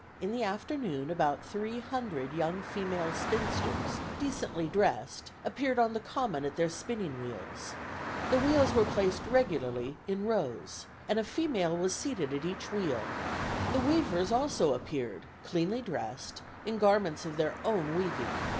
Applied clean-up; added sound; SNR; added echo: none; Traffic noise, roadway noise / Car; 7 dB; none.